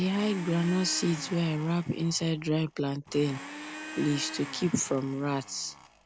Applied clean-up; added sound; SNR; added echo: none; Domestic sounds, home sounds; 14 dB; none.